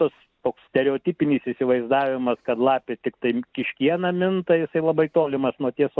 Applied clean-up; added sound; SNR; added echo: none; none; none; none.